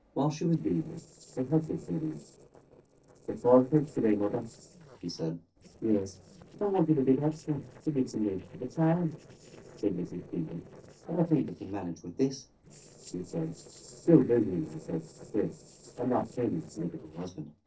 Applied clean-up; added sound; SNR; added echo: neural separator model SepFormer DNS4.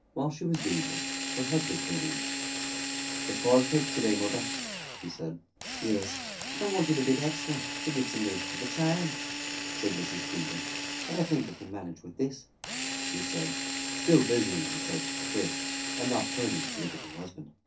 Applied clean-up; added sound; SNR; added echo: none; Drill; 3 dB; reverberation time 0.3 s.